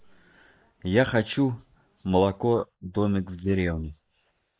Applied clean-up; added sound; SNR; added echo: neural mask model Resemble Enhance denoiser.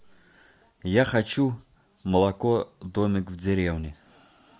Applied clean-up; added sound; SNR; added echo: none; none; none; none.